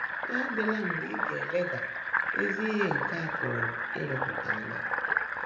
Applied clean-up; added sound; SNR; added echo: none; Fill (with liquid); -3 dB; reverberation time 0.7 s.